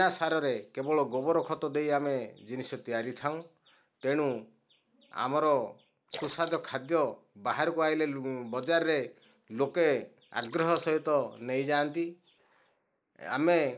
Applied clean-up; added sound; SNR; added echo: neural mask model Resemble Enhance denoiser.